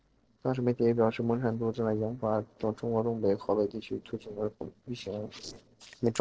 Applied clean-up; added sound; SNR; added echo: neural separator model SepFormer DNS4.